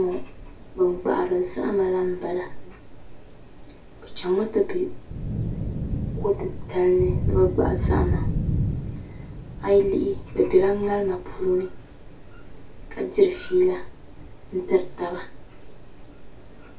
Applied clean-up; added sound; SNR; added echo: none; Thunder / Rain; 6 dB; reverberation time 0.2 s.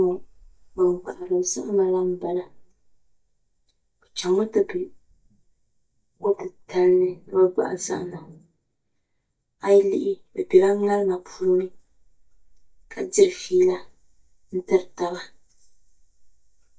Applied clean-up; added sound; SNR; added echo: neural mask model DeepFilterNet 3.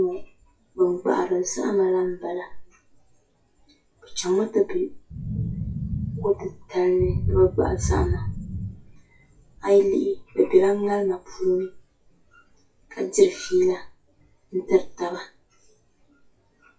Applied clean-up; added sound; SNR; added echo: classical method WPE with log-MMSE.